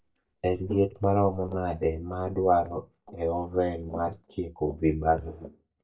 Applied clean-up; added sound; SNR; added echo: neural mask model DeepFilterNet 3.